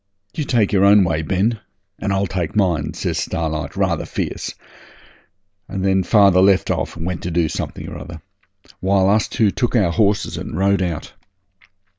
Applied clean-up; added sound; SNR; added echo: none; none; none; none.